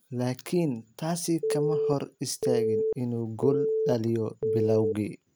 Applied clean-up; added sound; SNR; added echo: none; Telephone; -1 dB; none.